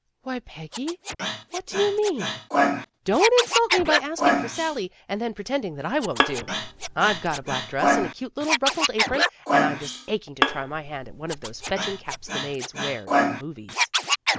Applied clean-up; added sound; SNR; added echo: none; Bowed string instrument + Scratching (performance technique); -1 dB; none.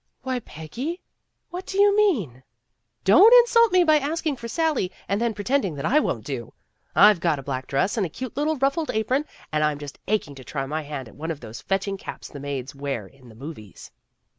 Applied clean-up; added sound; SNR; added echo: none; none; none; none.